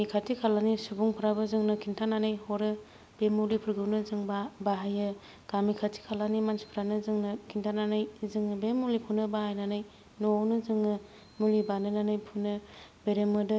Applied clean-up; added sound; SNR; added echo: none; none; none; none.